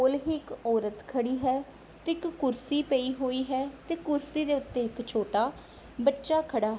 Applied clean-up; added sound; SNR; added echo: none; none; none; none.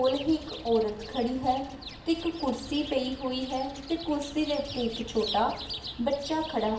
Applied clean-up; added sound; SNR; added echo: none; Chirp, tweet; 12 dB; reverberation time 0.8 s.